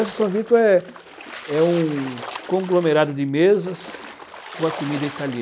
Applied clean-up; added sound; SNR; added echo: none; Splash, splatter; 15 dB; none.